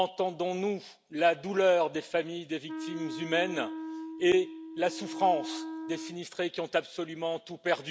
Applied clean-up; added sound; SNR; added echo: none; Wind instrument, woodwind instrument; 9 dB; none.